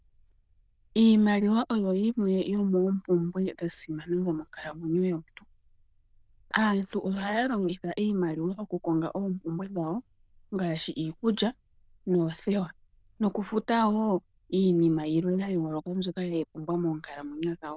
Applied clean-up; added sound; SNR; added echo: neural diffusion model UNIVERSE++.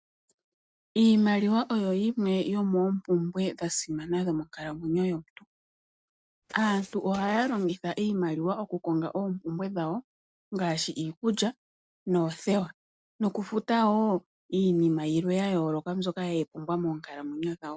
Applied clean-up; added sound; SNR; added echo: neural mask model RNNoise.